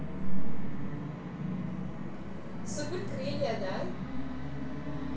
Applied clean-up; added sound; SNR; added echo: none; Musical instrument; 9 dB; reverberation time 0.2 s.